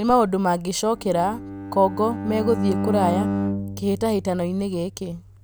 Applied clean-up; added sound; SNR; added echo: none; Bowed string instrument; 6 dB; none.